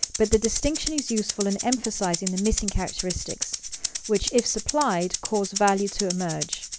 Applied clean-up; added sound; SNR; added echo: none; Rattle (instrument); 6 dB; none.